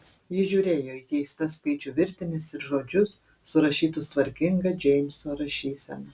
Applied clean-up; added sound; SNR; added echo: none; none; none; none.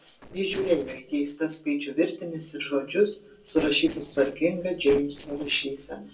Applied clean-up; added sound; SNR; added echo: neural separator model SepFormer DNS4.